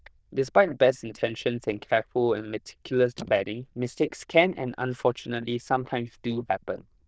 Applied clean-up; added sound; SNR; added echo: neural diffusion model UNIVERSE++.